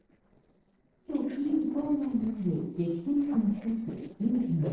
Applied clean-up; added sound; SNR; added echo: neural separator model SepFormer DNS4.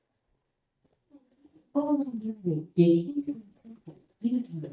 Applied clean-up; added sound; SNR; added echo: neural mask model DeepFilterNet 3.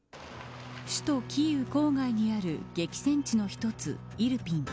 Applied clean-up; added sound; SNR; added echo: none; none; none; none.